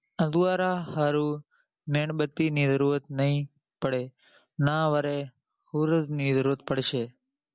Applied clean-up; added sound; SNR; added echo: none; none; none; none.